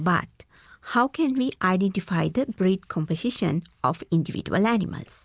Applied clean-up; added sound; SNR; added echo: none; none; none; none.